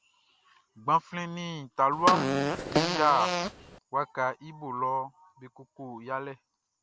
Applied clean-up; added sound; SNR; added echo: none; Fart; -2 dB; none.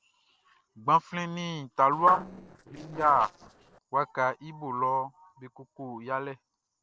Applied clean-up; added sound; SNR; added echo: neural separator model SepFormer DNS4.